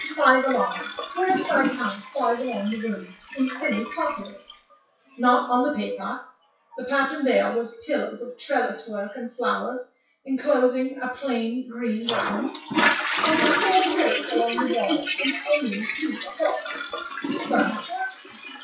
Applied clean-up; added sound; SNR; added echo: classical method WPE with log-MMSE.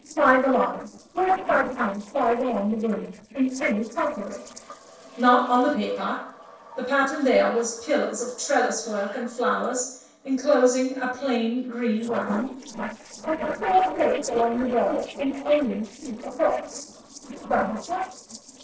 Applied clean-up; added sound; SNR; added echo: neural separator model SepFormer DNS4.